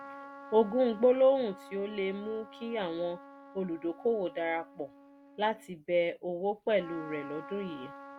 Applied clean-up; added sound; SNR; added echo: none; Trumpet; 18 dB; none.